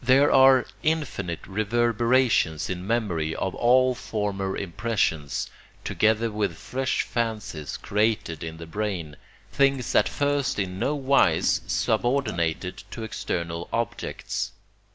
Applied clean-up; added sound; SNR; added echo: none; Chewing, mastication; 19 dB; none.